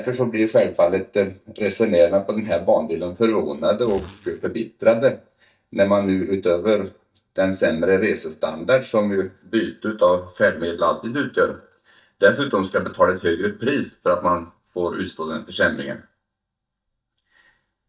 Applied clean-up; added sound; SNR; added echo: neural mask model DeepFilterNet 3.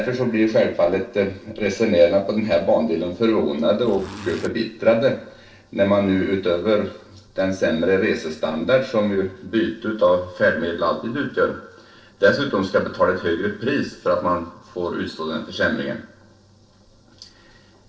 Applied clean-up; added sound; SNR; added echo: neural separator model SepFormer DNS4.